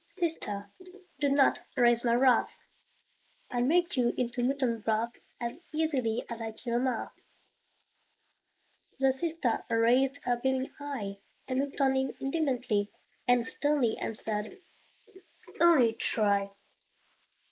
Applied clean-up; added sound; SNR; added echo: neural mask model Resemble Enhance denoiser.